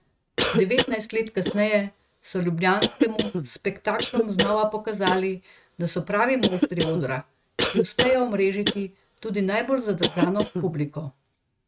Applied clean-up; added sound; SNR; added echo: neural mask model RNNoise.